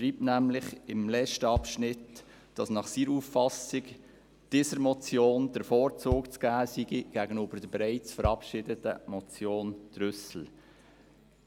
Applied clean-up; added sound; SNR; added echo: none; Bass drum; 10 dB; none.